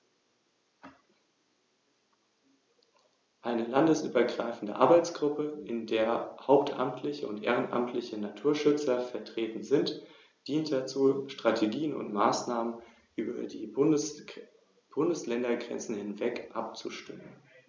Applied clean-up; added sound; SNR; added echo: none; none; none; none.